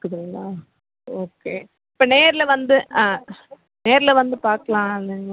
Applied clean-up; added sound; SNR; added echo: none; none; none; none.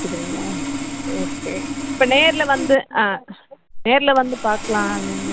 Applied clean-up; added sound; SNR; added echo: none; Sawing; 7 dB; none.